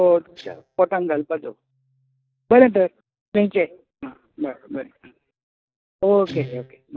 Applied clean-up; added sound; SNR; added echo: neural mask model DeepFilterNet 3.